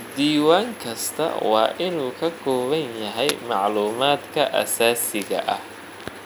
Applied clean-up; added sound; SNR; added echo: none; none; none; none.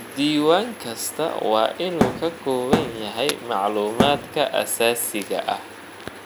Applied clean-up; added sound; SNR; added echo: none; Thump, thud; 1 dB; none.